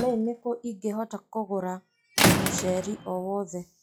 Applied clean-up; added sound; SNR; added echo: classical method log-MMSE.